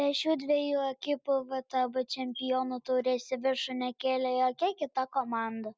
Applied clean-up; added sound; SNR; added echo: none; none; none; none.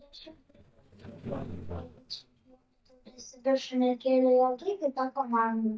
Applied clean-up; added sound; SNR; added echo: neural mask model DeepFilterNet 3.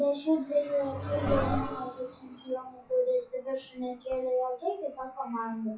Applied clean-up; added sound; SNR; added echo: classical method WPE with log-MMSE.